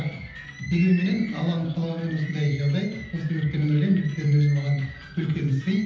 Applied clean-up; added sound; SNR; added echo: none; Bird; 19 dB; reverberation time 0.9 s.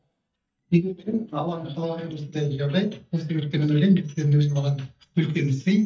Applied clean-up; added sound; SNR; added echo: neural mask model DeepFilterNet 3.